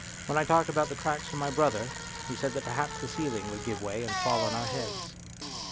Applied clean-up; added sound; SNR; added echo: none; Bicycle; 5 dB; none.